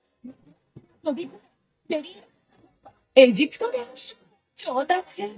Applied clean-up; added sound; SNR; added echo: neural mask model DeepFilterNet 3.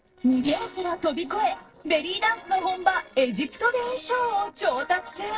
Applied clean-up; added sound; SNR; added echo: neural separator model SepFormer DNS4.